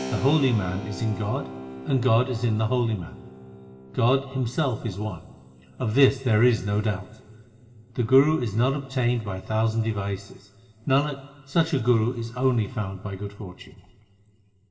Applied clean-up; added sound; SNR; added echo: none; Keyboard (musical); 17 dB; reverberation time 2.9 s.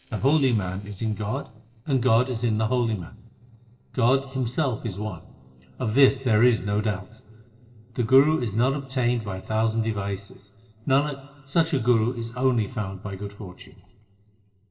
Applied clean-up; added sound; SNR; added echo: neural separator model SepFormer DNS4.